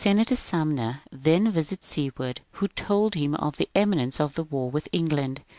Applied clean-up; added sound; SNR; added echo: none; none; none; none.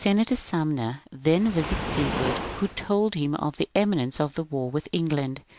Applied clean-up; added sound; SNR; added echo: none; Waves, surf; 10 dB; none.